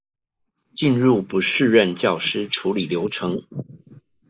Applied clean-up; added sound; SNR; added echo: neural mask model Resemble Enhance denoiser.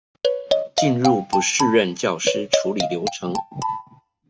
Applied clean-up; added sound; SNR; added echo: neural mask model RNNoise.